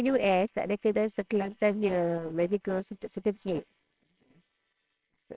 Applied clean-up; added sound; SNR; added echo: neural separator model SepFormer WHAMR!.